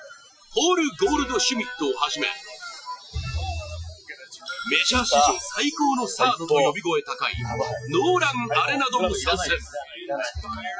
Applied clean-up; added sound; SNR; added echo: classical method Wiener filter.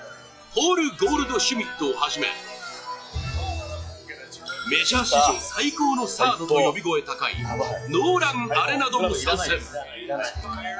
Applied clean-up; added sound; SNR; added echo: classical method log-MMSE.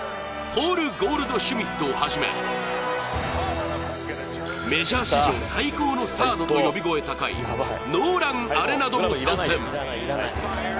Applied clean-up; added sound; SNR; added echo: none; none; none; none.